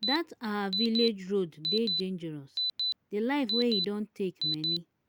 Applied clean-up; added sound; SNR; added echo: none; Alarm; 3 dB; none.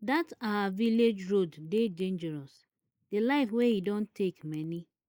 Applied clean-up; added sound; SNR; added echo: neural mask model Resemble Enhance denoiser.